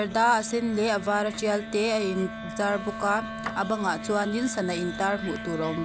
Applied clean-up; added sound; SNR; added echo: none; Wind instrument, woodwind instrument; 10 dB; none.